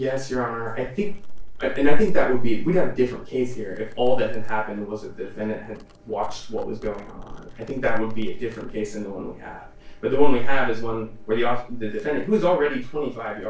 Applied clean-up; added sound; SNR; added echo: neural separator model SepFormer DNS4.